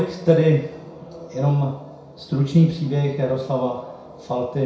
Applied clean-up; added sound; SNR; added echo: none; none; none; reverberation time 0.6 s.